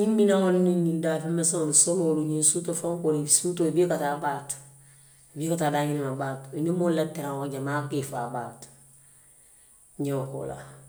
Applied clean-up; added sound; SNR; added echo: none; none; none; none.